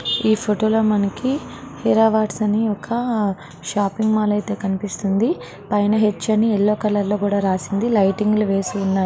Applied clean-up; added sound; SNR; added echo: none; none; none; none.